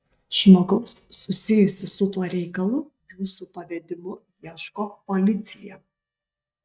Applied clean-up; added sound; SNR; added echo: neural mask model DeepFilterNet 3.